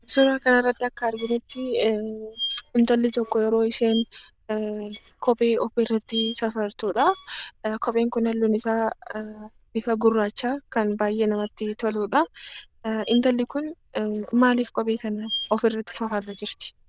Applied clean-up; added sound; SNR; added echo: neural diffusion model UNIVERSE++.